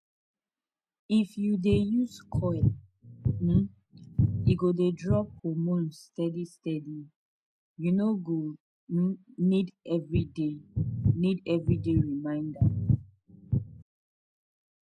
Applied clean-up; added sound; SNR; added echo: none; Bass guitar; -1 dB; none.